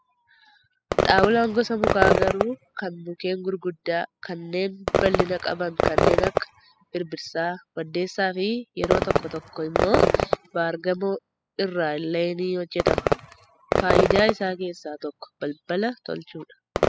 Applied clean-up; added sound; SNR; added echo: classical method spectral subtraction.